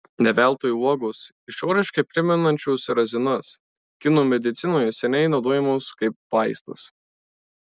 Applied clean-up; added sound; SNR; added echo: none; none; none; none.